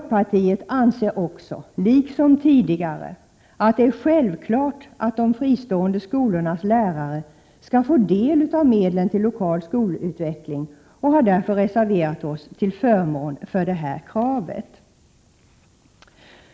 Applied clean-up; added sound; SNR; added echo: none; none; none; none.